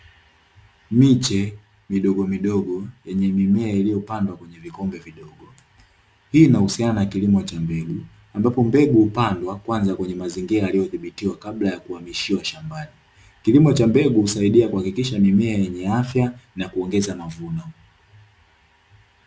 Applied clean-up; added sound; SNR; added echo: none; none; none; none.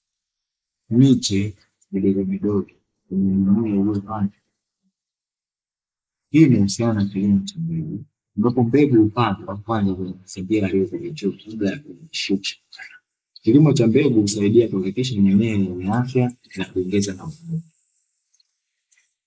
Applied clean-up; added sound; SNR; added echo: neural mask model Resemble Enhance denoiser.